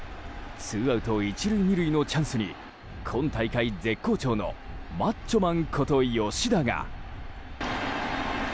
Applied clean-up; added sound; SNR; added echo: none; Wind; 12 dB; none.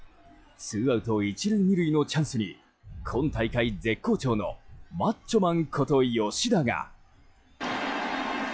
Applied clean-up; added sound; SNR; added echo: classical method log-MMSE.